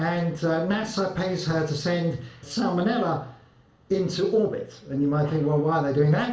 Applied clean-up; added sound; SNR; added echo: none; none; none; reverberation time 0.5 s.